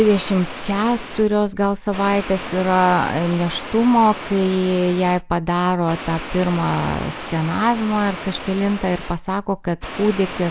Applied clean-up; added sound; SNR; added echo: none; Water; 13 dB; none.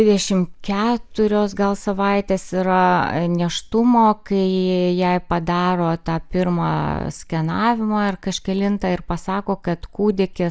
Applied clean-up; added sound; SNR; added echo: none; none; none; none.